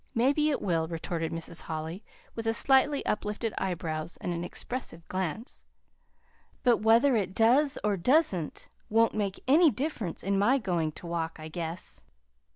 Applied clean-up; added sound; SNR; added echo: none; none; none; none.